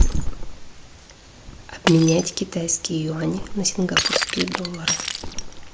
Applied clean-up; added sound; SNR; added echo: none; Shatter + Thump, thud; 1 dB; none.